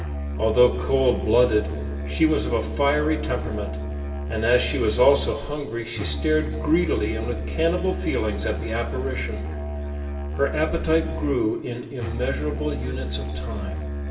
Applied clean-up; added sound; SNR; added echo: none; Musical instrument; 4 dB; reverberation time 1.7 s.